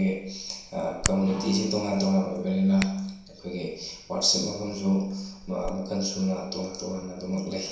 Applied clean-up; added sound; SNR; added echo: none; Hands; 13 dB; reverberation time 0.7 s.